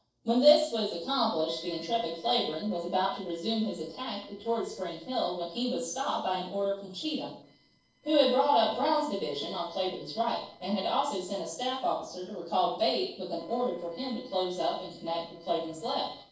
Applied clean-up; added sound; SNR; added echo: neural separator model SepFormer DNS4.